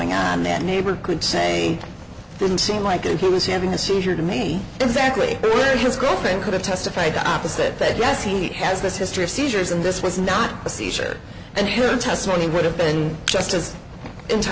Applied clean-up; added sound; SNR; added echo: none; Crushing; 8 dB; none.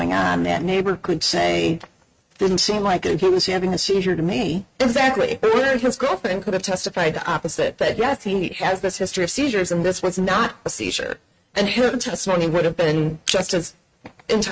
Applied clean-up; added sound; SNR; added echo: neural mask model RNNoise.